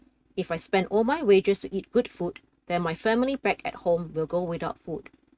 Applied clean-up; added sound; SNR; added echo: neural mask model RNNoise.